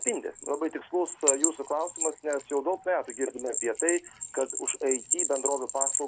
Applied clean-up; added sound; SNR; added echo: none; Bell; 0 dB; none.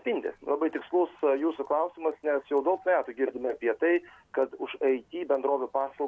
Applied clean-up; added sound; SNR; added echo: none; none; none; none.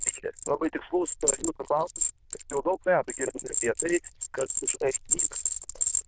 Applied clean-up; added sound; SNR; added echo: neural diffusion model UNIVERSE++.